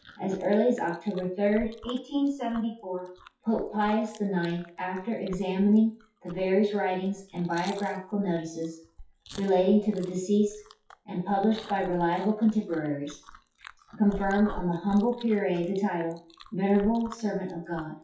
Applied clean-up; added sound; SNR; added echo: classical method WPE with log-MMSE.